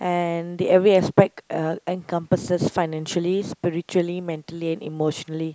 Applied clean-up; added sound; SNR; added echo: none; none; none; none.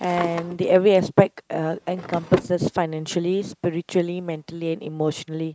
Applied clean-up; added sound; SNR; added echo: neural mask model RNNoise.